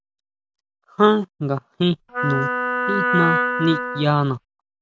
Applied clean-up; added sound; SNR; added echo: none; Wind instrument, woodwind instrument; 0 dB; none.